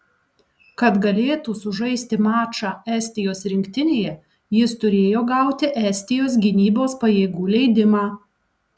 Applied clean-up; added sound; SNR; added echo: none; none; none; none.